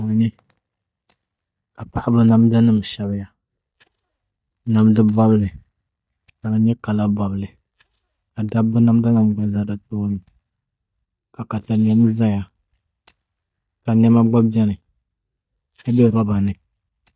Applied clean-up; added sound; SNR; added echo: neural mask model DeepFilterNet 3.